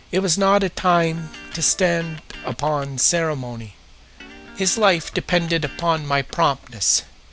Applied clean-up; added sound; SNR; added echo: none; Electric guitar; 19 dB; none.